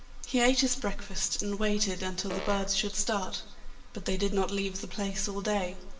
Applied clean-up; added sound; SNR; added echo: none; Fart; 8 dB; reverberation time 0.8 s.